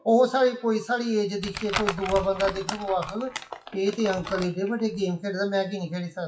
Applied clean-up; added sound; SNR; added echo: classical method WPE with log-MMSE.